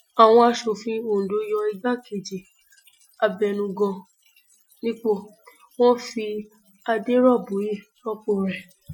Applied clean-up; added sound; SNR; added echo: classical method Wiener filter.